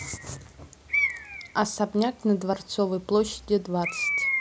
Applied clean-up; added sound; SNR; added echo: none; Bird; 5 dB; none.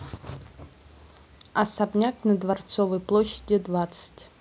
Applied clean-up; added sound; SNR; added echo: none; none; none; none.